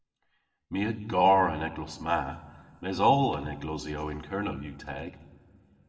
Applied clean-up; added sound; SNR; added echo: none; none; none; reverberation time 1.5 s.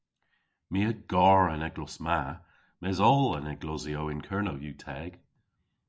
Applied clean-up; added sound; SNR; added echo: none; none; none; none.